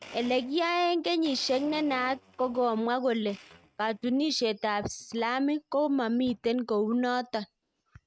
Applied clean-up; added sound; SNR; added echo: neural mask model RNNoise.